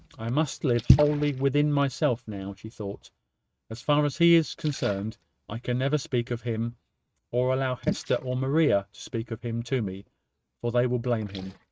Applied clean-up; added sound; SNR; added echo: neural mask model RNNoise.